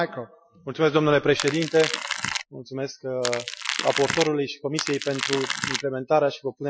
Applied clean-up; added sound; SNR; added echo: classical method Wiener filter.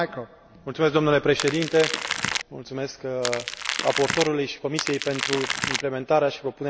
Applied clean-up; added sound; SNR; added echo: none; Crackle; 3 dB; none.